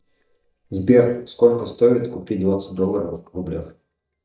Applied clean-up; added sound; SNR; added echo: neural mask model DeepFilterNet 3.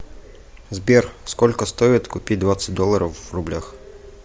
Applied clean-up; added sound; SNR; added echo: none; none; none; none.